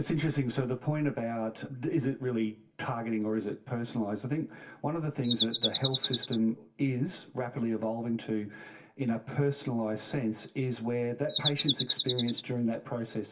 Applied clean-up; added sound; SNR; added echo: none; Bird vocalization, bird call, bird song; 0 dB; reverberation time 0.2 s.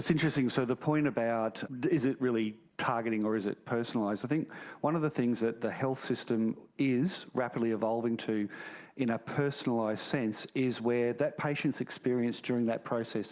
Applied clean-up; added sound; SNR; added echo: none; none; none; none.